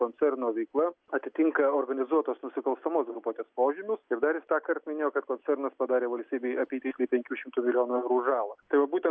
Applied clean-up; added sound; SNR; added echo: none; none; none; none.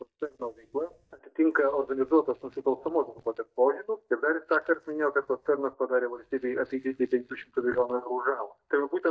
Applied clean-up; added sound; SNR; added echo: neural mask model DeepFilterNet 3.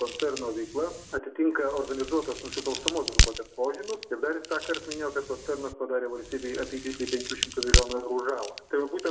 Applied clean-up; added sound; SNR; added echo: none; Crack; 1 dB; reverberation time 0.6 s.